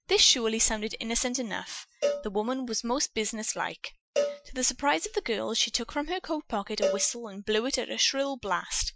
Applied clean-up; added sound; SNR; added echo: classical method Wiener filter.